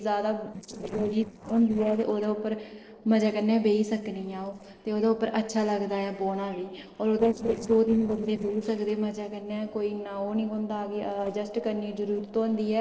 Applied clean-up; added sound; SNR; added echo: neural separator model SepFormer DNS4.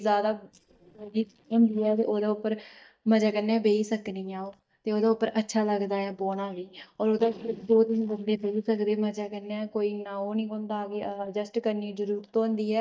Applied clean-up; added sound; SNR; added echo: neural mask model DeepFilterNet 3.